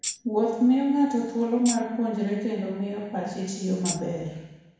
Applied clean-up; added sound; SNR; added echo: none; Tambourine; 10 dB; reverberation time 1.1 s.